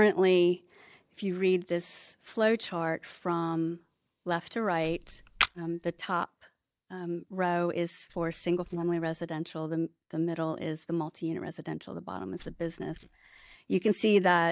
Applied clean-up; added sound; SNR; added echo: neural mask model DeepFilterNet 3.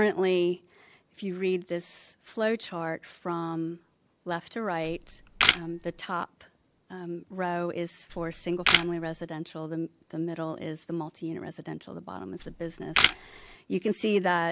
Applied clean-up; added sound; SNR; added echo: none; Camera; -3 dB; none.